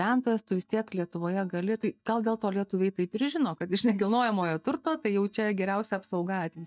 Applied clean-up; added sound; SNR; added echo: neural mask model DeepFilterNet 3.